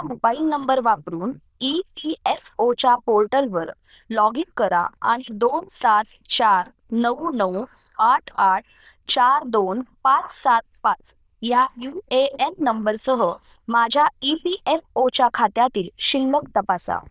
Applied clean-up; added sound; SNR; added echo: neural diffusion model UNIVERSE++.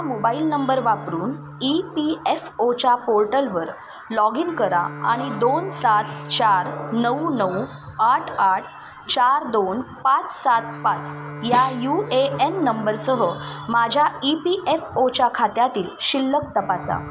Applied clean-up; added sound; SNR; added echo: none; Bowed string instrument + Snare drum; 16 dB; none.